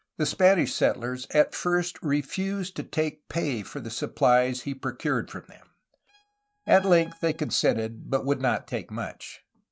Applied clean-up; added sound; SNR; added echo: neural mask model RNNoise.